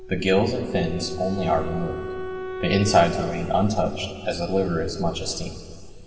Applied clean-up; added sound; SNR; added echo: none; Wind instrument, woodwind instrument; 11 dB; reverberation time 2.3 s.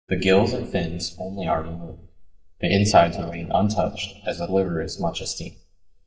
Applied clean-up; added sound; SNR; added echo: neural mask model DeepFilterNet 3.